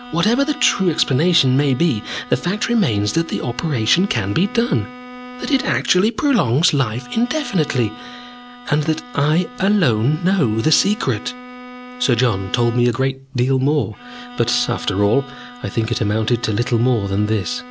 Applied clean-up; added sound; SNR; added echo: none; Bowed string instrument; 17 dB; none.